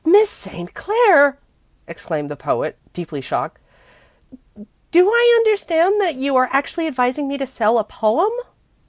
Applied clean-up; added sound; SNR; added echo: none; none; none; none.